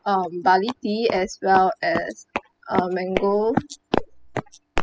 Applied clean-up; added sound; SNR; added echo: classical method spectral subtraction.